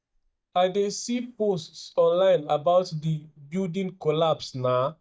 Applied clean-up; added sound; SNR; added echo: neural mask model DeepFilterNet 3.